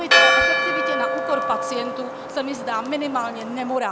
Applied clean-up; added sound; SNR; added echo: none; Church bell; -5 dB; none.